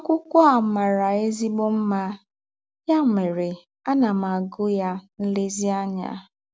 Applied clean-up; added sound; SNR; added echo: none; none; none; none.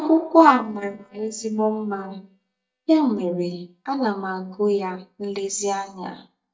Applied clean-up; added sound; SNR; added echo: neural mask model DeepFilterNet 3.